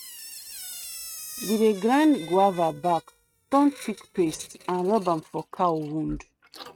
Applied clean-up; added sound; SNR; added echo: neural mask model RNNoise.